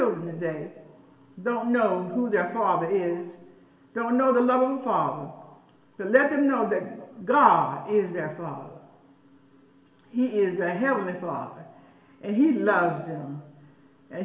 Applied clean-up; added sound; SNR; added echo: none; none; none; reverberation time 0.9 s.